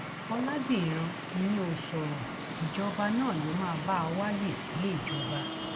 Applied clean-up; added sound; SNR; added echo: none; Traffic noise, roadway noise; 5 dB; none.